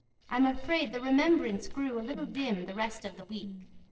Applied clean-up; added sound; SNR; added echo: neural separator model SepFormer DNS4.